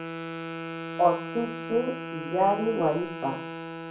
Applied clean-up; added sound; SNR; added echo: none; Wind instrument, woodwind instrument; 7 dB; reverberation time 0.4 s.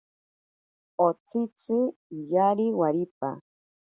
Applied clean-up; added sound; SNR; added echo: none; none; none; none.